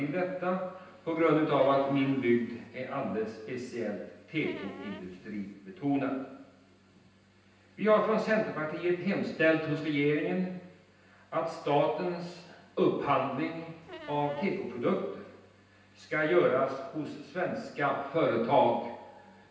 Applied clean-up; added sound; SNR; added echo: none; Squeak; 17 dB; reverberation time 0.9 s.